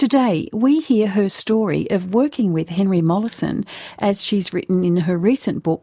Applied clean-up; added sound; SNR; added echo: neural mask model Resemble Enhance denoiser.